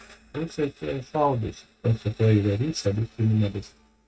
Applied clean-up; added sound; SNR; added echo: neural mask model RNNoise.